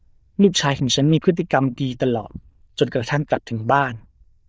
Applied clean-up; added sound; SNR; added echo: neural diffusion model UNIVERSE++.